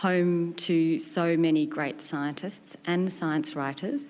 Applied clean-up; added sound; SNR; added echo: none; none; none; none.